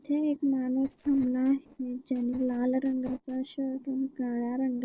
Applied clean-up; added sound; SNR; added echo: neural separator model SepFormer DNS4.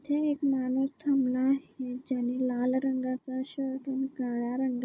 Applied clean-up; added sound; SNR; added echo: none; none; none; none.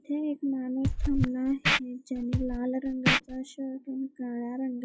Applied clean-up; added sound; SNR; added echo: classical method log-MMSE.